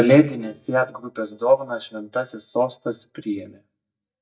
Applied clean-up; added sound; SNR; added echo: neural mask model DeepFilterNet 3.